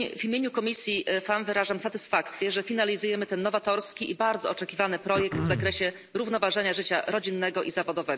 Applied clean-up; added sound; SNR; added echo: none; Cough; 6 dB; none.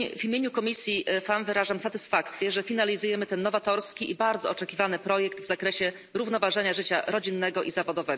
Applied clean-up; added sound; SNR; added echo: none; none; none; none.